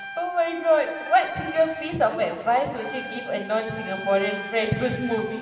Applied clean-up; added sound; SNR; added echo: none; Trumpet; 13 dB; reverberation time 2.3 s.